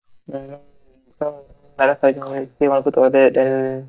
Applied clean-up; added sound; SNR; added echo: neural mask model DeepFilterNet 3.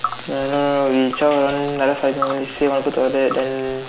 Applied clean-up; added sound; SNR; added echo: none; Tick; 13 dB; none.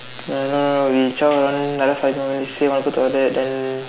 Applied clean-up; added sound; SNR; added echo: none; none; none; none.